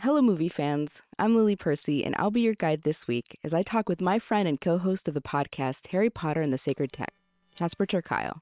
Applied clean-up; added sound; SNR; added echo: neural separator model SepFormer WHAM!.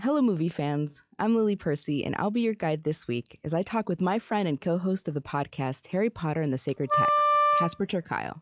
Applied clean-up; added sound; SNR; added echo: classical method log-MMSE.